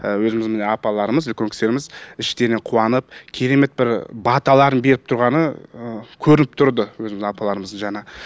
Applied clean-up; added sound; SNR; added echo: none; none; none; none.